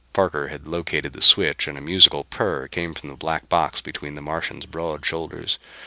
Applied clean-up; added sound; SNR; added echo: none; none; none; none.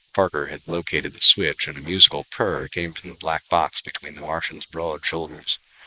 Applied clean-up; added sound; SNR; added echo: neural mask model Resemble Enhance denoiser.